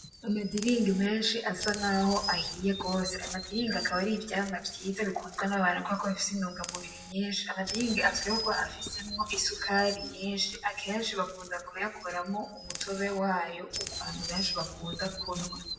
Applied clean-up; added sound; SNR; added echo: none; Chirp, tweet; 9 dB; reverberation time 0.7 s.